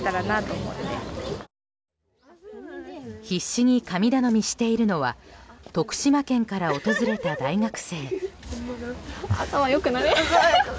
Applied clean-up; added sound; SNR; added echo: none; none; none; none.